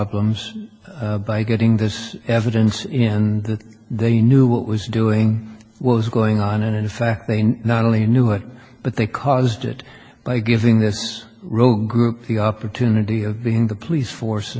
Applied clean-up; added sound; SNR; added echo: none; none; none; none.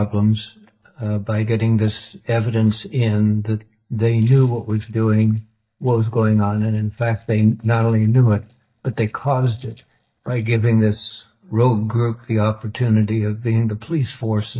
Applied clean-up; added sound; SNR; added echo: neural mask model DeepFilterNet 3.